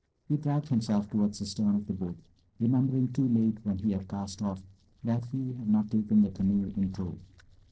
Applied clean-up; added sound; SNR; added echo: neural separator model SepFormer DNS4.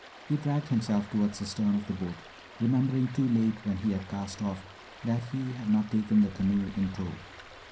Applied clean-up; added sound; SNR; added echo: none; Stream; 19 dB; reverberation time 0.3 s.